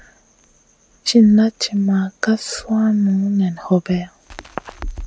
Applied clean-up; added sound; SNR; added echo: none; Crackle; 20 dB; none.